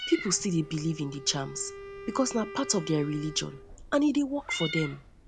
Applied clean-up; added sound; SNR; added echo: none; Wind instrument, woodwind instrument + Meow; 11 dB; none.